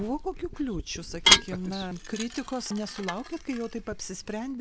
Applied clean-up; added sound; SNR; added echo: none; Dishes, pots, and pans / Glass; -3 dB; none.